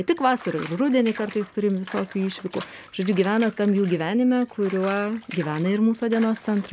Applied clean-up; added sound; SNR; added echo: none; Bathtub (filling or washing) / Water; 18 dB; none.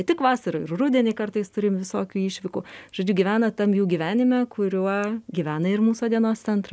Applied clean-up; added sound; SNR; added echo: none; none; none; none.